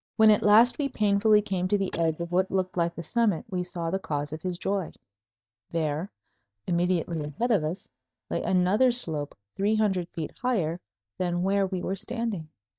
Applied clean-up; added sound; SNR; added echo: neural mask model DeepFilterNet 3.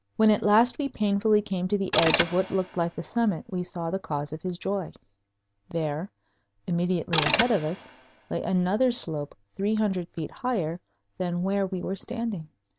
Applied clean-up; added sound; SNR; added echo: none; Mechanisms; 3 dB; none.